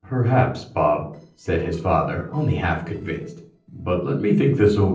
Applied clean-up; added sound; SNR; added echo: neural separator model SepFormer DNS4.